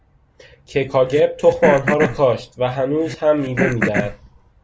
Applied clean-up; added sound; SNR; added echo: none; Cough; 6 dB; none.